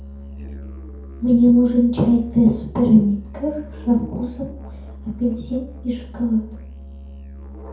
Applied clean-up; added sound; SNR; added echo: none; Musical instrument; 15 dB; reverberation time 0.6 s.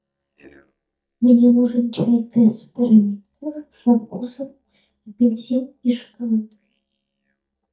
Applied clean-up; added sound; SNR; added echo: neural mask model DeepFilterNet 3.